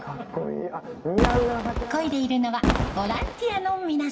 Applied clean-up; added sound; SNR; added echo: none; Fireworks; 1 dB; reverberation time 1.3 s.